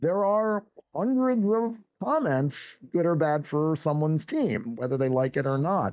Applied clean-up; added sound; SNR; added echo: neural mask model DeepFilterNet 3.